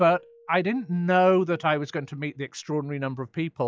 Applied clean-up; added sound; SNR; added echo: classical method log-MMSE.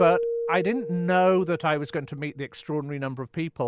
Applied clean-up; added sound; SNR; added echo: none; Keyboard (musical); 8 dB; none.